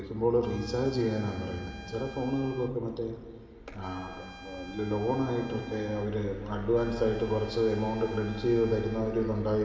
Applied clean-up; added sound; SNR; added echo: none; Trumpet; 19 dB; reverberation time 2.3 s.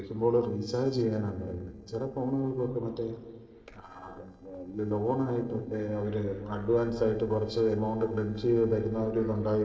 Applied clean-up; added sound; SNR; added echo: neural separator model SepFormer DNS4.